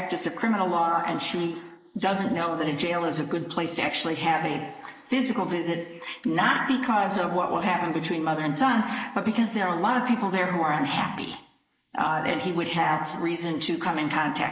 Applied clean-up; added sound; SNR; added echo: neural mask model Resemble Enhance denoiser.